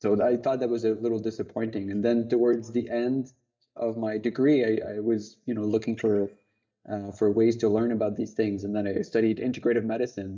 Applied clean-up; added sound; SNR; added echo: neural mask model DeepFilterNet 3.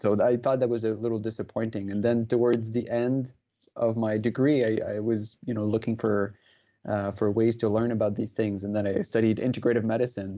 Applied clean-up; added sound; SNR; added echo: none; none; none; none.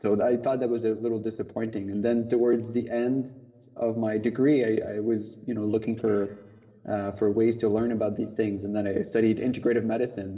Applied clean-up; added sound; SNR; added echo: neural separator model SepFormer DNS4.